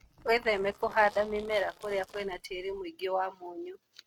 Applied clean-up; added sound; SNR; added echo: neural mask model RNNoise.